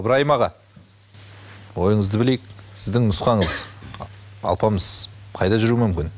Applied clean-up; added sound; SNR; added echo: none; none; none; none.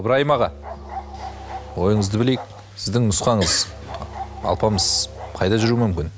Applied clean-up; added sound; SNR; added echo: none; Musical instrument + Bark; 14 dB; none.